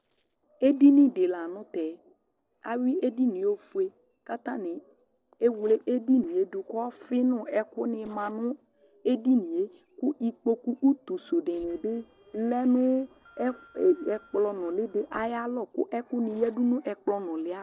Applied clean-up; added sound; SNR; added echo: neural separator model SepFormer DNS4.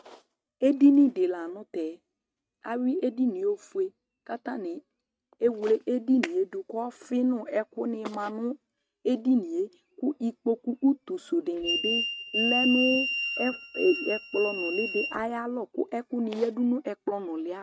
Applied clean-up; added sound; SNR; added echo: neural mask model RNNoise.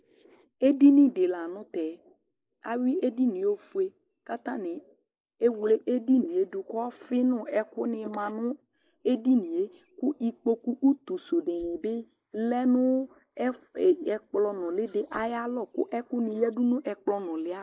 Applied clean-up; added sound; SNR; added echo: neural mask model Resemble Enhance denoiser.